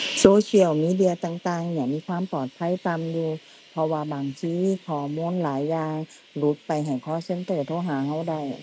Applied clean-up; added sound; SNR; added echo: none; none; none; none.